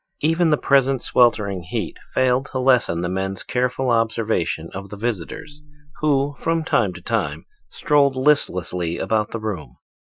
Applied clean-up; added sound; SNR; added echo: classical method Wiener filter.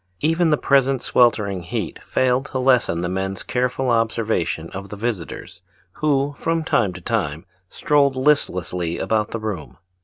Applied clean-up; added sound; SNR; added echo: none; none; none; none.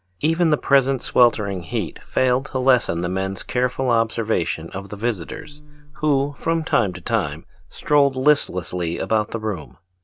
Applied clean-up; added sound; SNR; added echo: none; Buzz; 16 dB; none.